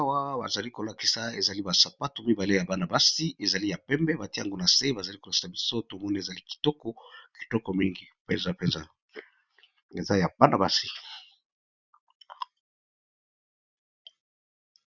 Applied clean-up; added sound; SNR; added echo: none; none; none; none.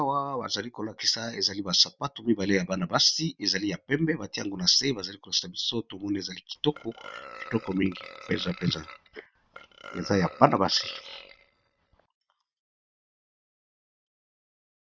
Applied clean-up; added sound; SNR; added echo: neural mask model DeepFilterNet 3.